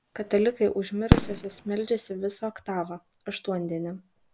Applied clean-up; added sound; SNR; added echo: none; Fireworks; 2 dB; none.